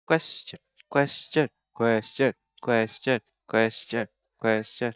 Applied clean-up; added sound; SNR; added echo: neural mask model DeepFilterNet 3.